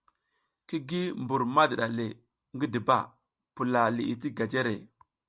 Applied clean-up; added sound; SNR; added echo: none; none; none; none.